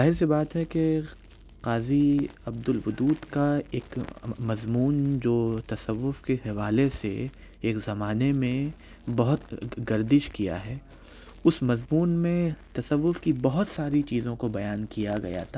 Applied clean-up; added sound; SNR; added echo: none; none; none; none.